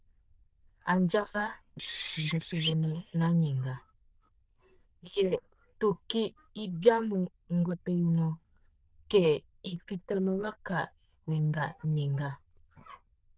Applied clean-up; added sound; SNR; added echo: neural diffusion model UNIVERSE++.